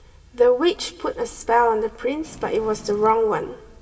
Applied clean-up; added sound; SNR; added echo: none; Purr; 19 dB; reverberation time 1.2 s.